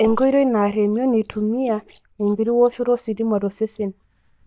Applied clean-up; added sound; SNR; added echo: neural mask model DeepFilterNet 3.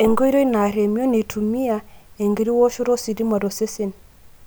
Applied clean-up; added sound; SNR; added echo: none; none; none; none.